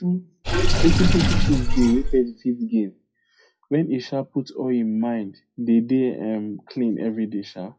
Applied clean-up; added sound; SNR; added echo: classical method WPE with log-MMSE.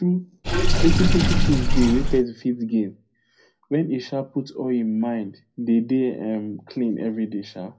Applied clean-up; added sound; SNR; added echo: none; Sink (filling or washing) / Water; 0 dB; reverberation time 0.4 s.